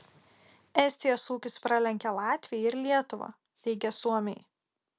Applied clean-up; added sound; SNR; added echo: none; none; none; none.